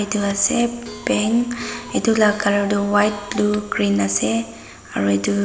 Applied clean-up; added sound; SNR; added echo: none; Clock; 18 dB; none.